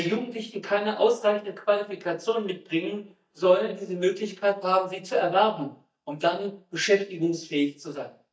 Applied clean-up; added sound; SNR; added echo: neural mask model DeepFilterNet 3.